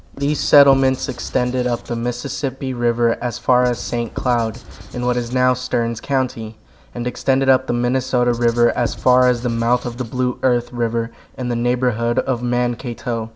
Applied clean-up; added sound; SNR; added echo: none; Writing; 15 dB; none.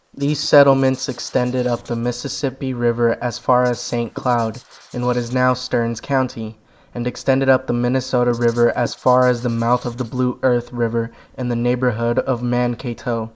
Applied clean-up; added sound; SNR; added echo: neural mask model Resemble Enhance denoiser.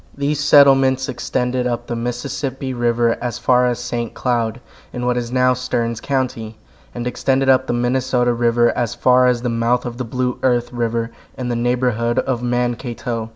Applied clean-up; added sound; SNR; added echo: none; none; none; none.